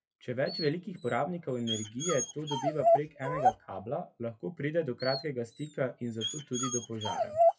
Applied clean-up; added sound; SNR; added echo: classical method WPE with log-MMSE.